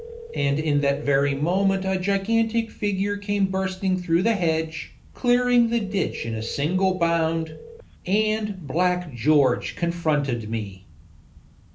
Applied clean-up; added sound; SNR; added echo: none; Telephone; 18 dB; reverberation time 0.3 s.